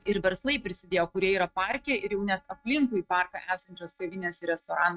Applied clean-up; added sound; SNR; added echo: neural mask model RNNoise.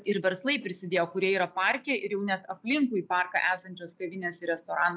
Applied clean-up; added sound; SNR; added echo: none; none; none; none.